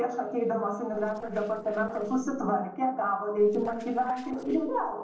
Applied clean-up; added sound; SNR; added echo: neural separator model SepFormer DNS4.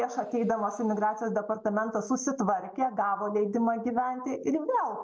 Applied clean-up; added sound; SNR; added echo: none; none; none; none.